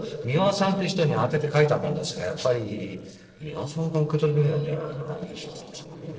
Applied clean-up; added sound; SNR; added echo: neural separator model SepFormer DNS4.